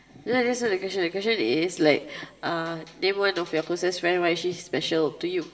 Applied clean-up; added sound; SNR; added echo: none; none; none; reverberation time 1.3 s.